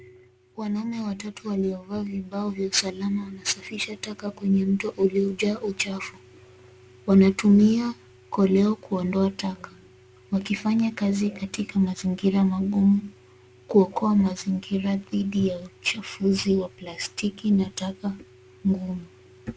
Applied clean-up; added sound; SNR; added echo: none; none; none; none.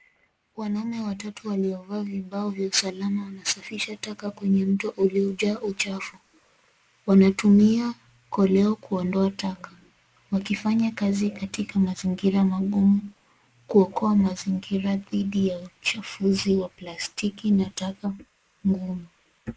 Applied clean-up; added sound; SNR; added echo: neural mask model Resemble Enhance denoiser.